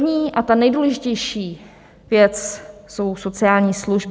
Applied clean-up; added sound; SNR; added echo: none; none; none; none.